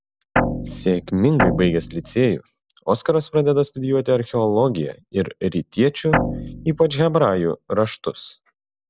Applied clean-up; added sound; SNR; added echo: none; Guitar; 4 dB; none.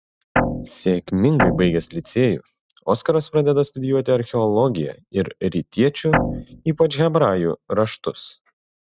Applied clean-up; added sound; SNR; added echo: neural mask model RNNoise.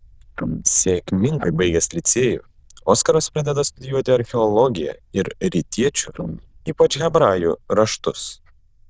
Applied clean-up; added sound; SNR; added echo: neural diffusion model UNIVERSE++.